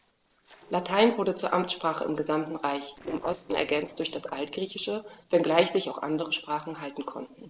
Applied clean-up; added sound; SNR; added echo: neural separator model SepFormer DNS4.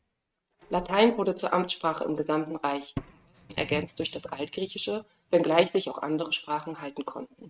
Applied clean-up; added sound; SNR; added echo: neural mask model RNNoise.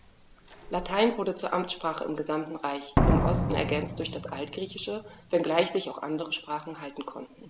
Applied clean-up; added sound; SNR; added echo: none; Slam; 2 dB; none.